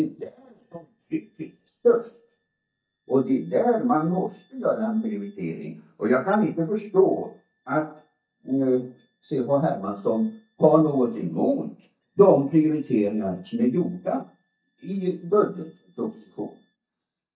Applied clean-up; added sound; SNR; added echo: neural mask model DeepFilterNet 3.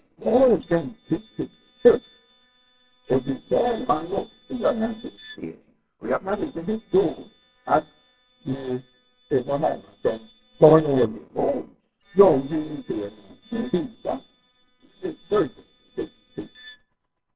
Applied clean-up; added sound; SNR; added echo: neural separator model SepFormer WHAMR!.